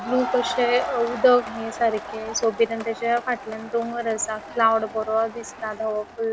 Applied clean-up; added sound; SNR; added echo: none; Crowd; 10 dB; none.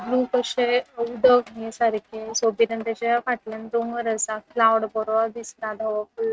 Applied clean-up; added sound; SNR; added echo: neural mask model RNNoise.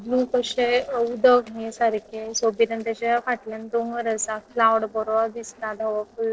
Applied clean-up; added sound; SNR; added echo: neural separator model SepFormer DNS4.